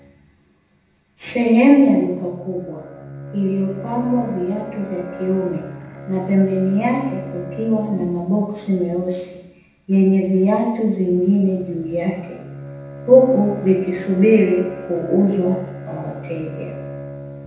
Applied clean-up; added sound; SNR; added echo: none; Bowed string instrument; 15 dB; reverberation time 0.8 s.